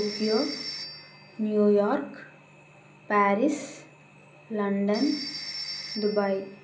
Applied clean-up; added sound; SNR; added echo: none; Telephone; 13 dB; reverberation time 0.5 s.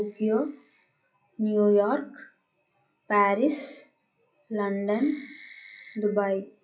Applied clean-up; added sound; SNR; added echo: classical method WPE with log-MMSE.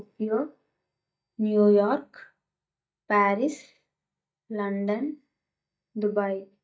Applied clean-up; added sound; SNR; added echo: neural mask model DeepFilterNet 3.